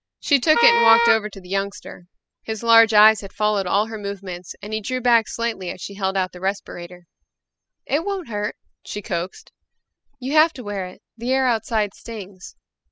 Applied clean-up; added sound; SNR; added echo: classical method spectral subtraction.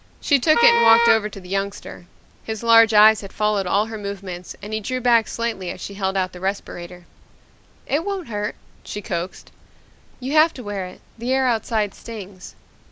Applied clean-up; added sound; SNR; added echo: none; Wind instrument, woodwind instrument; -1 dB; none.